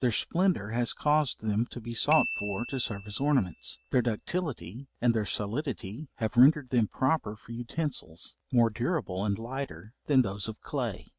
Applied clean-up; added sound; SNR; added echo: neural mask model RNNoise.